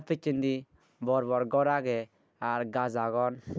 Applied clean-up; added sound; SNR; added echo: none; none; none; none.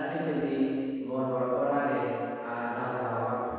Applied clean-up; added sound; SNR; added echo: none; none; none; reverberation time 2.1 s.